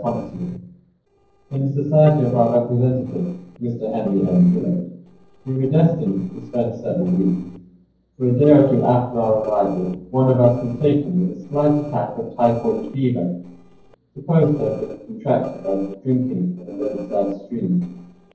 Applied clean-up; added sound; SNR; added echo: neural separator model SepFormer DNS4.